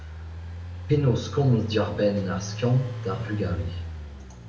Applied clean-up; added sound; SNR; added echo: none; Engine; 8 dB; reverberation time 0.8 s.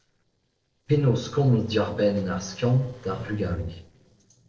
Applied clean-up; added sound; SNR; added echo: neural separator model SepFormer DNS4.